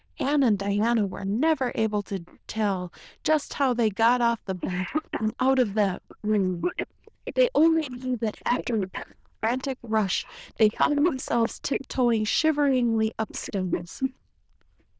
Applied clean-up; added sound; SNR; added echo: neural diffusion model UNIVERSE++.